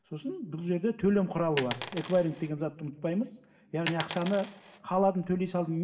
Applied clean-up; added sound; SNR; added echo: none; Coin (dropping); 5 dB; reverberation time 1.5 s.